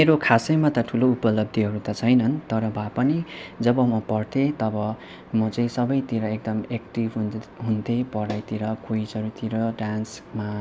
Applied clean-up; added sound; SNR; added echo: none; none; none; none.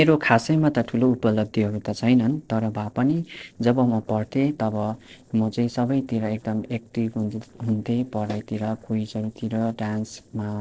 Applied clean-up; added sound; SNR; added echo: neural separator model SepFormer DNS4.